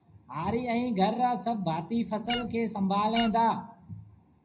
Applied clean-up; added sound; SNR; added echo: none; Meow; 11 dB; reverberation time 0.4 s.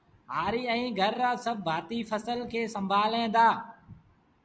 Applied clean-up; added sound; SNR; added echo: none; none; none; none.